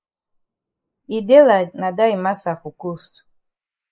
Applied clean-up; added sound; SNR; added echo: neural mask model Resemble Enhance denoiser.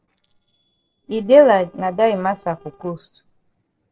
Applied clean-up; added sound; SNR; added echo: neural separator model SepFormer DNS4.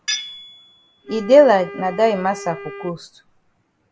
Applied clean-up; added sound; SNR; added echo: none; Wind instrument, woodwind instrument + Tools; 13 dB; none.